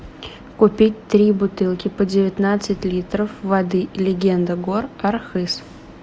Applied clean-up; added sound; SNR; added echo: none; none; none; none.